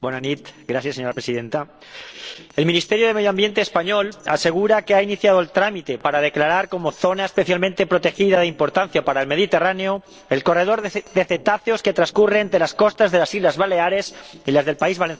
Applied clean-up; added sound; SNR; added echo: neural separator model SepFormer DNS4.